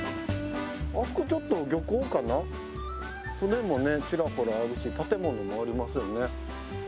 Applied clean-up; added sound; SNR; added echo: none; none; none; none.